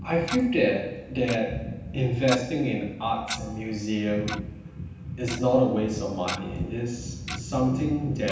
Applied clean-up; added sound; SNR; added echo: none; Tick-tock; 14 dB; reverberation time 0.9 s.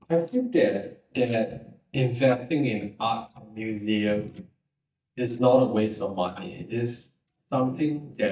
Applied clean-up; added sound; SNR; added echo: neural mask model DeepFilterNet 3.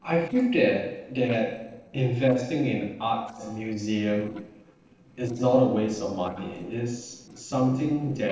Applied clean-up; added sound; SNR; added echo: neural separator model SepFormer DNS4.